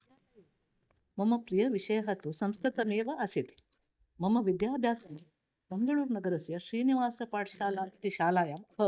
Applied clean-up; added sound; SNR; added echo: neural mask model DeepFilterNet 3.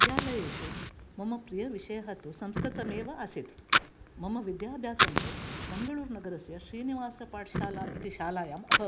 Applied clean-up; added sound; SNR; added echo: none; Fire; -4 dB; none.